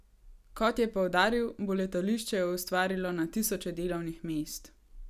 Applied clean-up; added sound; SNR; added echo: none; none; none; none.